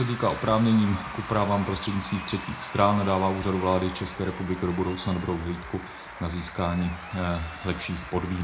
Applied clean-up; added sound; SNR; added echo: none; Applause / Crowd / Cheering; 13 dB; reverberation time 0.3 s.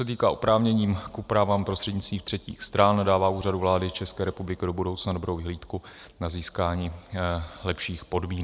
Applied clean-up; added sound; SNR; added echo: none; none; none; none.